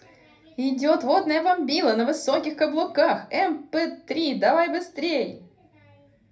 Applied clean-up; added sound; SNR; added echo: none; none; none; reverberation time 0.3 s.